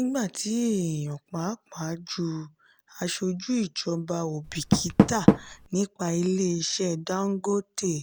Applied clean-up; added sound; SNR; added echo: none; Door; 2 dB; none.